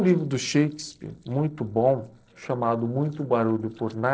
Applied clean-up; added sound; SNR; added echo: neural separator model SepFormer DNS4.